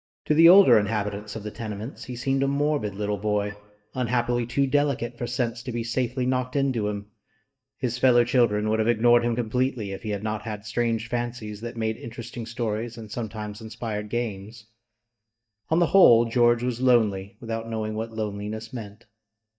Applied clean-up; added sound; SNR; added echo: neural mask model DeepFilterNet 3.